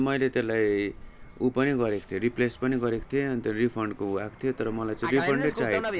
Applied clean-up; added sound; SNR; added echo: none; Fixed-wing aircraft, airplane; 10 dB; none.